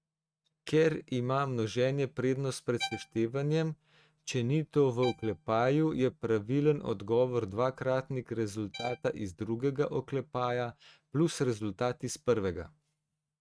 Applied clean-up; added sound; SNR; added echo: neural mask model RNNoise.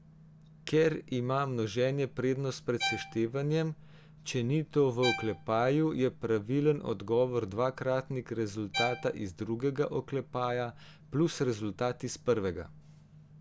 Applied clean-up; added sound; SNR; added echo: none; Bowed string instrument; 8 dB; none.